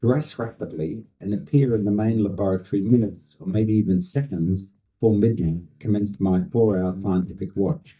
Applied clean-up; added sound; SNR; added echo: neural mask model DeepFilterNet 3.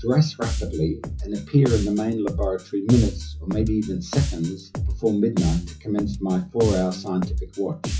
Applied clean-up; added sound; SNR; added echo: classical method WPE with log-MMSE.